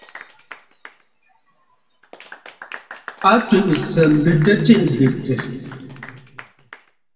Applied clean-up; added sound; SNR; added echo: none; Applause / Clapping; 19 dB; reverberation time 2.0 s.